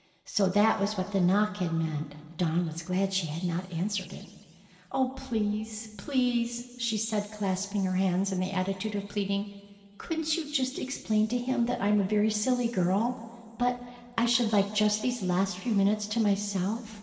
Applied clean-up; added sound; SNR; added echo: none; none; none; reverberation time 2.8 s.